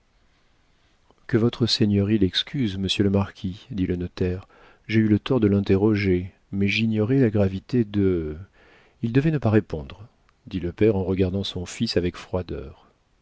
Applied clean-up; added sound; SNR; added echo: none; none; none; none.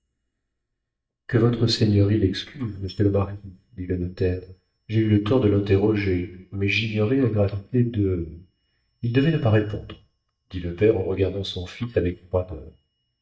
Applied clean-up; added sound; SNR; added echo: neural mask model DeepFilterNet 3.